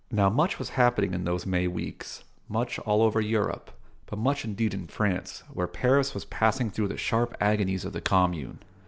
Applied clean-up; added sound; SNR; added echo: none; none; none; none.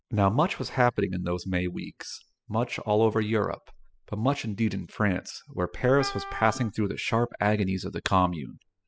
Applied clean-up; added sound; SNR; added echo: classical method spectral subtraction.